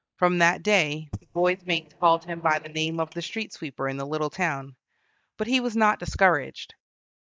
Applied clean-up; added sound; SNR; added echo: neural mask model DeepFilterNet 3.